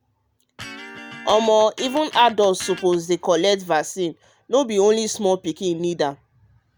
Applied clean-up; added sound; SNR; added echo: none; Electric guitar; 16 dB; none.